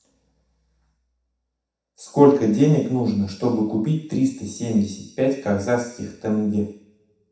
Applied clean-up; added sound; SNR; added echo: none; none; none; reverberation time 0.7 s.